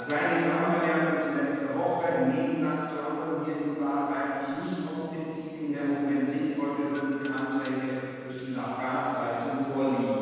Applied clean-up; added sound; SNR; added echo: none; Doorbell; 6 dB; reverberation time 2.1 s.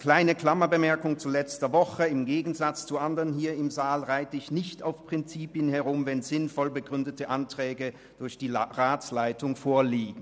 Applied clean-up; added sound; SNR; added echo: none; none; none; none.